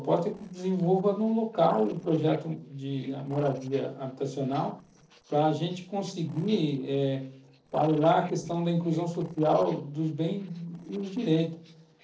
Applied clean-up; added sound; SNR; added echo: neural separator model SepFormer DNS4.